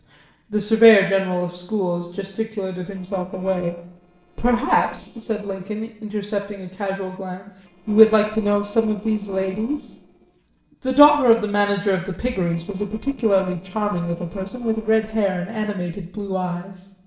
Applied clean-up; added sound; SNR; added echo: neural separator model SepFormer DNS4.